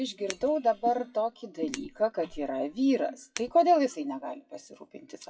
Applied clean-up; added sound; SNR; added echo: classical method WPE with log-MMSE.